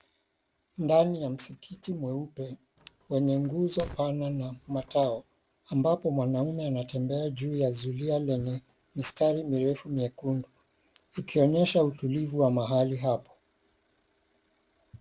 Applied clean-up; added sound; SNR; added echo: none; Fire; 18 dB; none.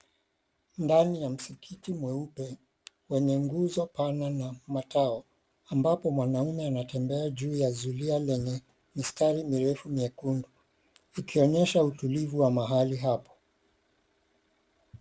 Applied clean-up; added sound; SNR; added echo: none; none; none; none.